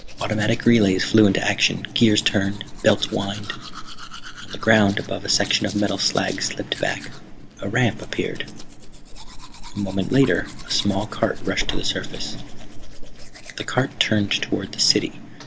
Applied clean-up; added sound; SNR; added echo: none; Domestic sounds, home sounds; 9 dB; none.